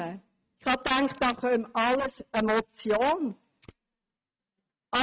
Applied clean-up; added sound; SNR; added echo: neural mask model RNNoise.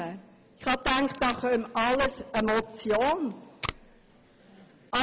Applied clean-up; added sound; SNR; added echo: none; Packing tape, duct tape; 18 dB; none.